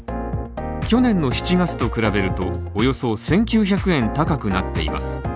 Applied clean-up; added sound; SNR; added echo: none; none; none; none.